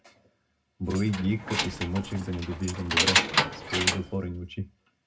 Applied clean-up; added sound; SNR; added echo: none; Keys jangling; -2 dB; reverberation time 0.2 s.